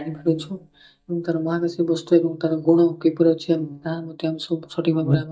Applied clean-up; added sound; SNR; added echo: neural mask model DeepFilterNet 3.